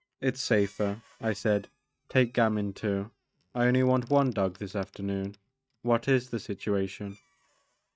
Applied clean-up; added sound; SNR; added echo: neural mask model RNNoise.